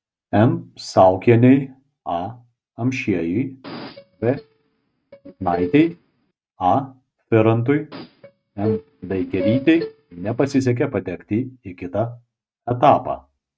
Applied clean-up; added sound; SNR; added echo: neural mask model RNNoise.